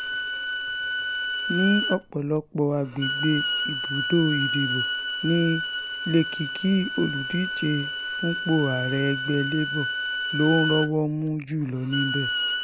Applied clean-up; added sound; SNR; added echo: none; Bowed string instrument; 3 dB; none.